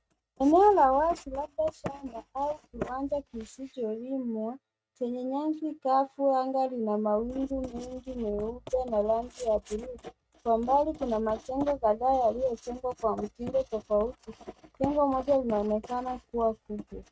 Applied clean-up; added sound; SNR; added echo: neural mask model RNNoise.